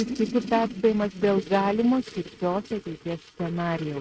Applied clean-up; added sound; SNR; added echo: neural mask model RNNoise.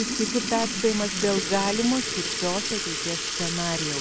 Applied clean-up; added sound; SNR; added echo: none; Sink (filling or washing) / Liquid; 1 dB; none.